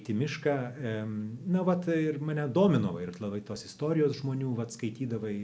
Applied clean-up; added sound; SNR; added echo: none; none; none; none.